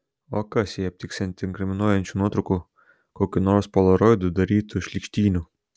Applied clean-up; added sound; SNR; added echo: none; none; none; none.